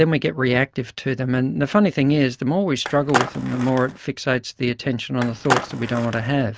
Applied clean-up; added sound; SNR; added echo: none; Skateboard; 5 dB; none.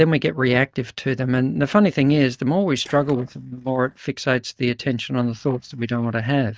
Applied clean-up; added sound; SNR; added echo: neural mask model DeepFilterNet 3.